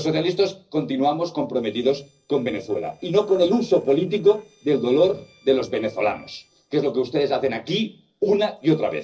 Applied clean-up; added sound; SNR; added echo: neural separator model SepFormer DNS4.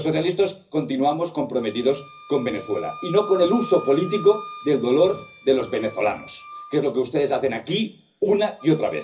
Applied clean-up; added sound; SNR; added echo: none; Wind instrument, woodwind instrument; 18 dB; reverberation time 0.4 s.